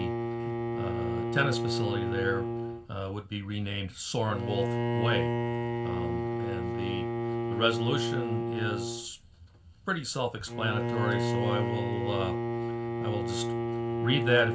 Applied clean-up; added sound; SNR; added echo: none; Bowed string instrument; -1 dB; reverberation time 0.2 s.